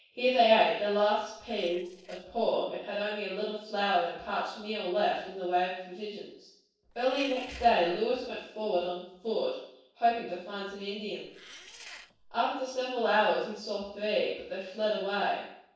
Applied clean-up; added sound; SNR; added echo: neural separator model SepFormer DNS4.